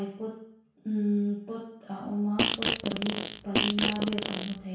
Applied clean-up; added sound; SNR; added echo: none; Fart; -2 dB; reverberation time 0.6 s.